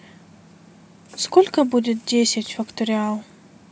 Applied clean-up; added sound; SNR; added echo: none; none; none; none.